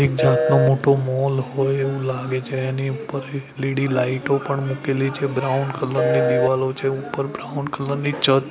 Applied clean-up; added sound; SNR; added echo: none; Telephone; 0 dB; none.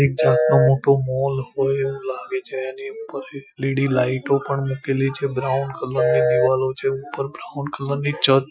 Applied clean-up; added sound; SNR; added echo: classical method Wiener filter.